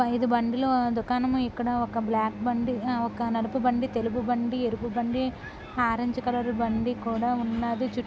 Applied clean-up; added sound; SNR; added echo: none; Bowed string instrument; 15 dB; none.